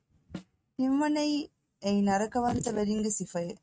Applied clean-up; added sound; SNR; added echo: neural mask model RNNoise.